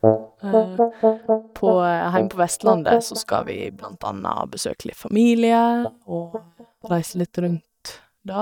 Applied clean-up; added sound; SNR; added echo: neural mask model DeepFilterNet 3.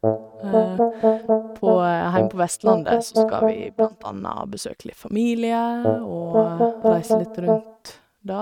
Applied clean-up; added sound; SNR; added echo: neural mask model RNNoise.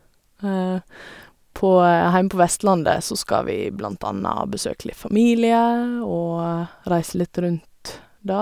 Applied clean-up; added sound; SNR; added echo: none; none; none; none.